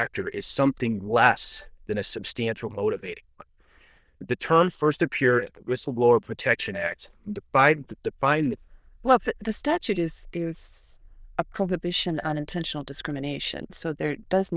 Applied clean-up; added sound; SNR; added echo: neural diffusion model UNIVERSE++.